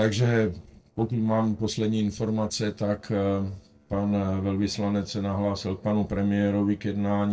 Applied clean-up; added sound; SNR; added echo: neural separator model SepFormer DNS4.